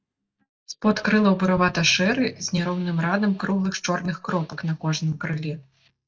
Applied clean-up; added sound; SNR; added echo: neural mask model DeepFilterNet 3.